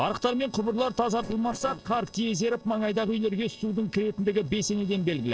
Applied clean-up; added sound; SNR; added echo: neural separator model SepFormer DNS4.